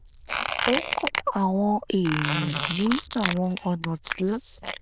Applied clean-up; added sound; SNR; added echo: neural diffusion model UNIVERSE++.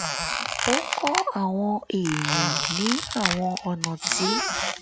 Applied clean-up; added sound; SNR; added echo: none; Squeak; 0 dB; none.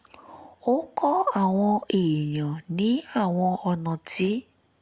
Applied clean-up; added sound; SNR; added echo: none; none; none; none.